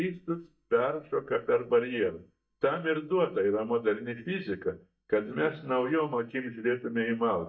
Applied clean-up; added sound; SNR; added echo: neural mask model DeepFilterNet 3.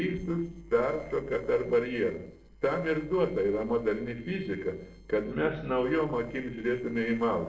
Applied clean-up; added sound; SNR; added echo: neural separator model SepFormer DNS4.